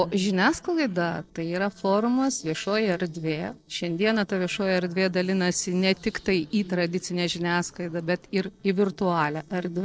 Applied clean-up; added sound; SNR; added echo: neural separator model SepFormer DNS4.